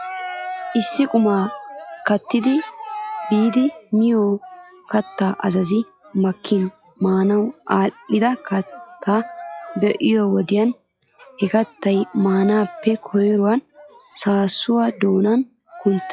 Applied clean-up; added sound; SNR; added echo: classical method log-MMSE.